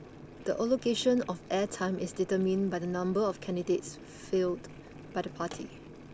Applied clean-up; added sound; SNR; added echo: none; Boiling; 16 dB; none.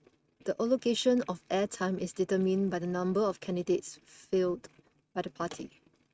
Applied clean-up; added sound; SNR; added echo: neural mask model RNNoise.